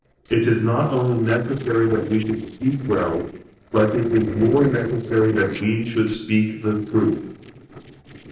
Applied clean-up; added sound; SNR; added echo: neural separator model SepFormer DNS4.